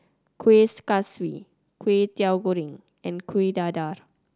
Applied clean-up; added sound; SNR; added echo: none; none; none; none.